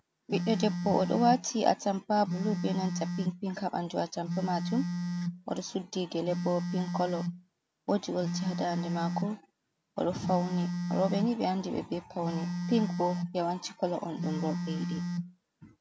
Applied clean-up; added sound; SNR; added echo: none; Telephone; 4 dB; none.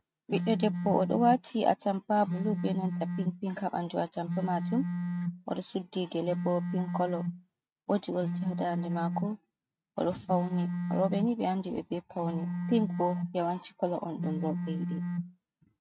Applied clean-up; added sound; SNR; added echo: neural mask model RNNoise.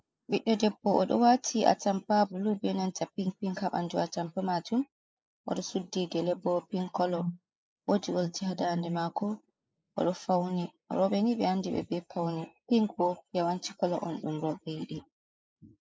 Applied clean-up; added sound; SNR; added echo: neural mask model Resemble Enhance denoiser.